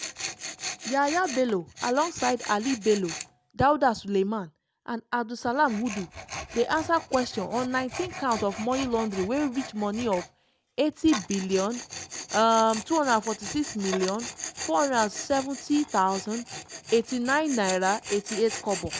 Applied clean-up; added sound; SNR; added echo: none; Tools; 11 dB; none.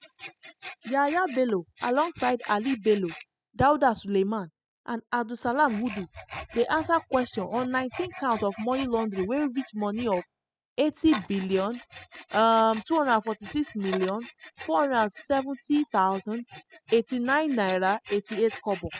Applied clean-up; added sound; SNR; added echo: classical method spectral subtraction.